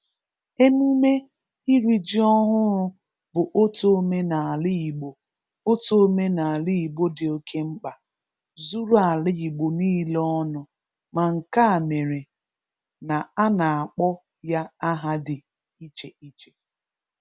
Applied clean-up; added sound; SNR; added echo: none; none; none; none.